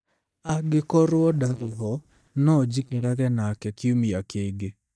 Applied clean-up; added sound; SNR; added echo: neural mask model DeepFilterNet 3.